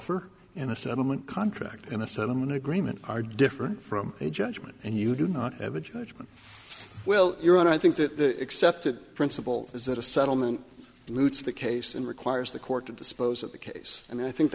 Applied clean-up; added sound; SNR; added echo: none; none; none; none.